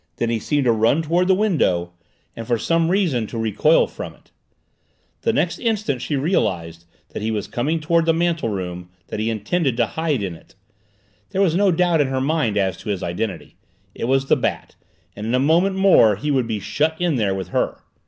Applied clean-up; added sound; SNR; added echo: none; none; none; none.